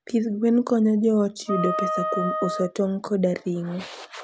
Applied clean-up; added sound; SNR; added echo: none; Wind instrument, woodwind instrument; 6 dB; none.